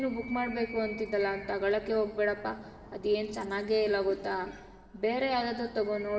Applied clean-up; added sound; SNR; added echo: none; Animal; 17 dB; reverberation time 1.8 s.